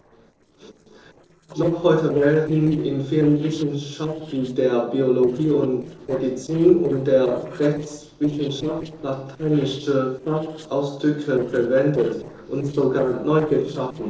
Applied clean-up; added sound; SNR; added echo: neural separator model SepFormer DNS4.